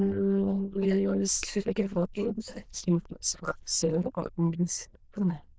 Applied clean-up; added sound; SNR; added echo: neural diffusion model UNIVERSE++.